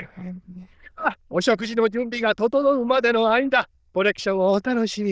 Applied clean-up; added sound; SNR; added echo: neural diffusion model UNIVERSE++.